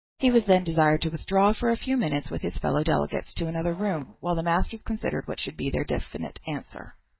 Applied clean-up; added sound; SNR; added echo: neural mask model DeepFilterNet 3.